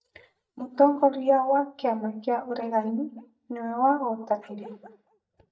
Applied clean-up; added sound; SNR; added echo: neural mask model DeepFilterNet 3.